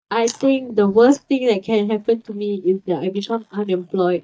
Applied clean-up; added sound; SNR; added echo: neural mask model DeepFilterNet 3.